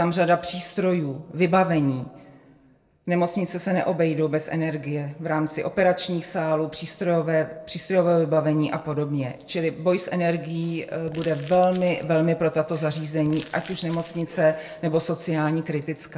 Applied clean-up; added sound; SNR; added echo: neural separator model SepFormer DNS4.